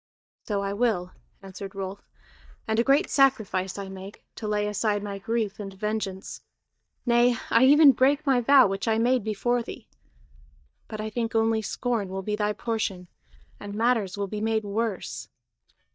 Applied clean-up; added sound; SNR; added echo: neural mask model DeepFilterNet 3.